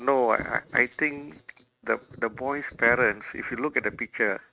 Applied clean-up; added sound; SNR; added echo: neural mask model RNNoise.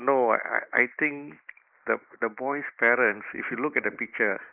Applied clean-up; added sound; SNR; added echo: neural mask model Resemble Enhance denoiser.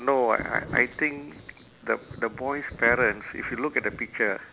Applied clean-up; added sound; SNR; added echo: none; Thunder; 15 dB; none.